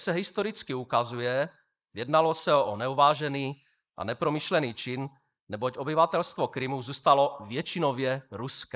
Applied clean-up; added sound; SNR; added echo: neural mask model Resemble Enhance denoiser.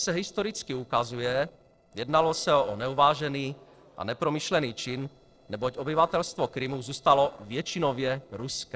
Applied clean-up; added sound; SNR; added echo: neural separator model SepFormer DNS4.